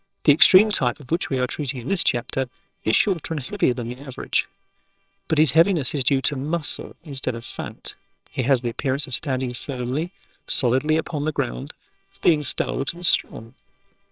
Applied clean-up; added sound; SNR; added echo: neural separator model SepFormer WHAMR!.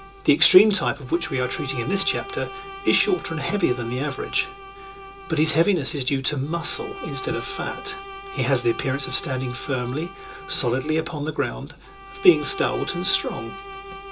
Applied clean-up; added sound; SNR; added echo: none; Bowed string instrument; 13 dB; reverberation time 0.2 s.